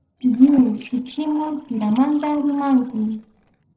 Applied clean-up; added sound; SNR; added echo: neural separator model SepFormer DNS4.